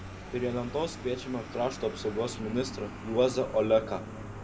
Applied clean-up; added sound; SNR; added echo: none; Vehicle; 11 dB; reverberation time 1.4 s.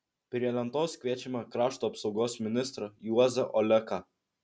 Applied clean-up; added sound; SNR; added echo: none; none; none; none.